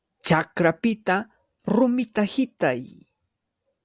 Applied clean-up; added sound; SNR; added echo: none; none; none; none.